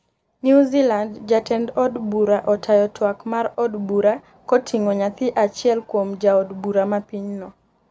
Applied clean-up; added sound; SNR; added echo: none; none; none; none.